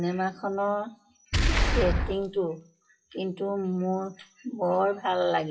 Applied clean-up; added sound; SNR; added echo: classical method WPE with log-MMSE.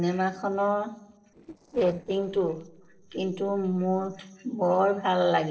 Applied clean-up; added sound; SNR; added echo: neural separator model SepFormer DNS4.